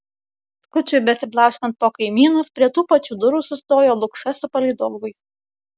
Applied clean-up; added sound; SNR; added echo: none; none; none; none.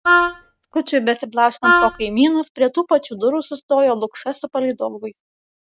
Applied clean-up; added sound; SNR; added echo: neural mask model RNNoise.